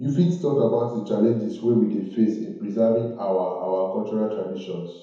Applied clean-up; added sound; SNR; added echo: none; none; none; reverberation time 1.0 s.